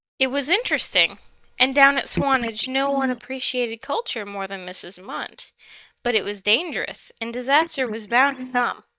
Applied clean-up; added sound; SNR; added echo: neural mask model DeepFilterNet 3.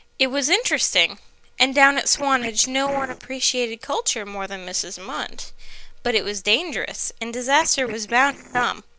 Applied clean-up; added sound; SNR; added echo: neural separator model SepFormer DNS4.